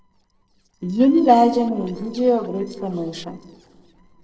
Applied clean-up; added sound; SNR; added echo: neural separator model SepFormer DNS4.